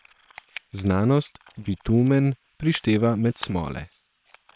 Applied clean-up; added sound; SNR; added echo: neural separator model SepFormer WHAM!.